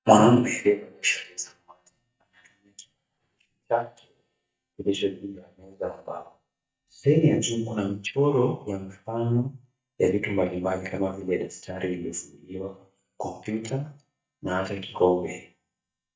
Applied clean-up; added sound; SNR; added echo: neural mask model DeepFilterNet 3.